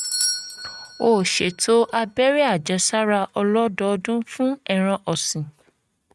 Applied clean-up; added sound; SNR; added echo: neural mask model RNNoise.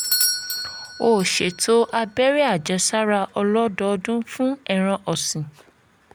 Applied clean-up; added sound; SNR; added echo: none; Bell / Doorbell; 10 dB; none.